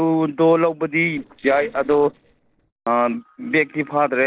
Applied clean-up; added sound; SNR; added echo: neural separator model SepFormer DNS4.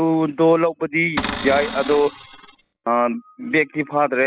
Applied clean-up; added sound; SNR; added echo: classical method spectral subtraction.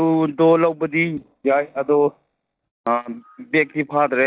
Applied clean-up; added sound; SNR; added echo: neural mask model DeepFilterNet 3.